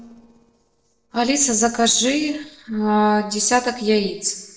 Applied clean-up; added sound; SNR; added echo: neural separator model SepFormer DNS4.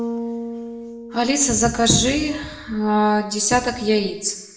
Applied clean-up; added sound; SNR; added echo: none; Bass guitar; 13 dB; reverberation time 0.8 s.